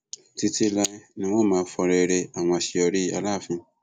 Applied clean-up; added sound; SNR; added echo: none; none; none; none.